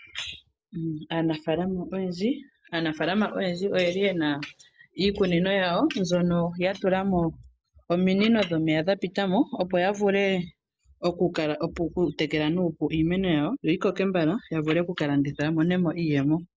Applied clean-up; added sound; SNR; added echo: none; none; none; none.